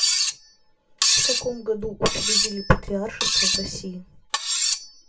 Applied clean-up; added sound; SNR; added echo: none; Cutlery, silverware; -4 dB; reverberation time 0.2 s.